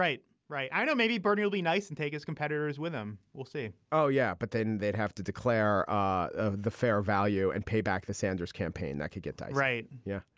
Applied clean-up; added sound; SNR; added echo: none; none; none; none.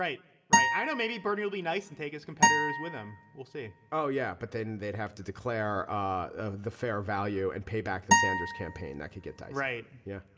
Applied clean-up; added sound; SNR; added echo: none; Acoustic guitar; -5 dB; reverberation time 2.8 s.